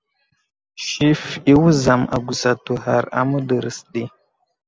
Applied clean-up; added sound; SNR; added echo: none; none; none; none.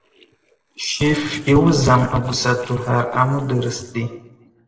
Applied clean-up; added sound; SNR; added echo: neural separator model SepFormer DNS4.